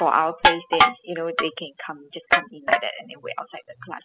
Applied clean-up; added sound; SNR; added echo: classical method spectral subtraction.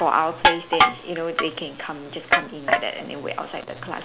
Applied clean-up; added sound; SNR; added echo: none; Crushing; -2 dB; none.